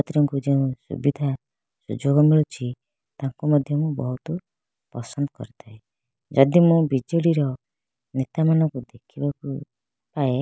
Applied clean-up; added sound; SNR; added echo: none; none; none; none.